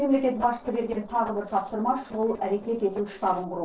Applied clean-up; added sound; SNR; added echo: neural separator model SepFormer DNS4.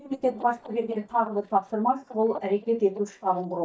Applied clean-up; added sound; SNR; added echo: neural mask model DeepFilterNet 3.